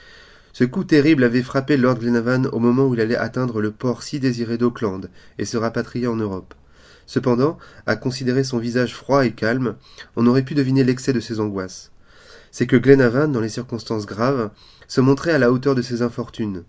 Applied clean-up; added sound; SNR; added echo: none; none; none; none.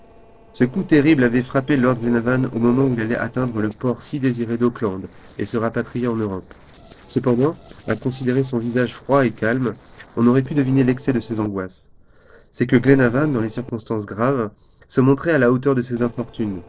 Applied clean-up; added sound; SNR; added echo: neural separator model SepFormer DNS4.